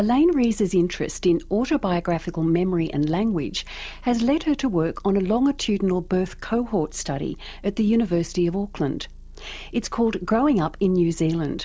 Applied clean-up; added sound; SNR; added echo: none; Motor vehicle (road) / Engine; 18 dB; none.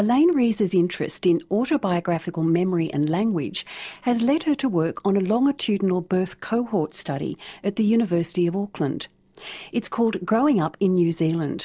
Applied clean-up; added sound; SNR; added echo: neural separator model SepFormer DNS4.